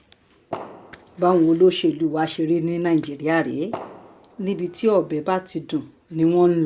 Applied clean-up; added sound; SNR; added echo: none; Fireworks; 18 dB; none.